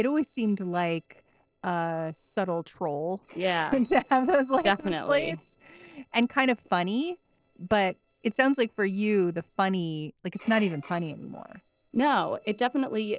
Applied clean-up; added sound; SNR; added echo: neural separator model SepFormer DNS4.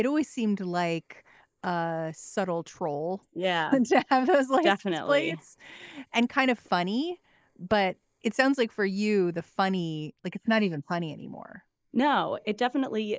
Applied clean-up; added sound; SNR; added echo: neural mask model Resemble Enhance denoiser.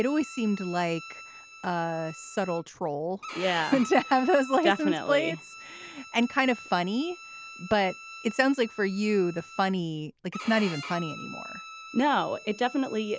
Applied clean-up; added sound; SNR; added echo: none; Bowed string instrument; 16 dB; none.